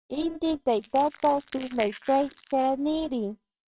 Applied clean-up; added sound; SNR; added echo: neural separator model SepFormer WHAMR!.